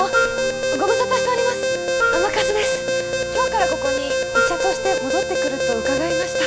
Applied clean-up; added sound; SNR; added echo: none; Wind instrument, woodwind instrument + Alarm; -3 dB; none.